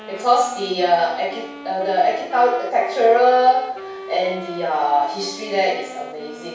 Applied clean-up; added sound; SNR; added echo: none; Wind instrument, woodwind instrument; 16 dB; reverberation time 0.7 s.